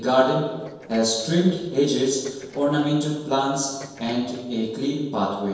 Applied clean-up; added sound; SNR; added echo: neural separator model SepFormer DNS4.